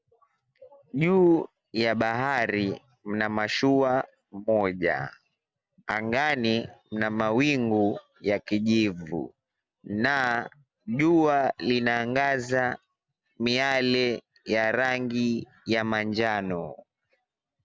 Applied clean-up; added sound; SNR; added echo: none; none; none; none.